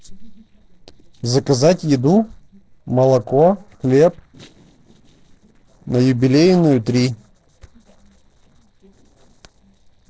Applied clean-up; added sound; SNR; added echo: neural separator model SepFormer DNS4.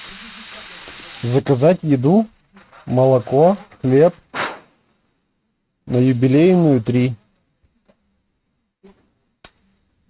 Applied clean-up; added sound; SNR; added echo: neural mask model RNNoise.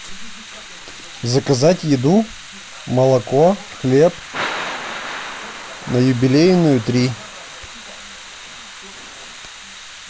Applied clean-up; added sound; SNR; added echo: none; Thunder / Rain; 13 dB; none.